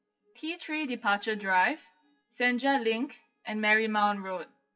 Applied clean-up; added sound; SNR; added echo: classical method WPE with log-MMSE.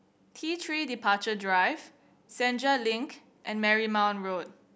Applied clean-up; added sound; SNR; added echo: none; none; none; none.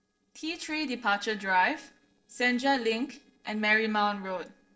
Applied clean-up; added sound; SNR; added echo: neural separator model SepFormer DNS4.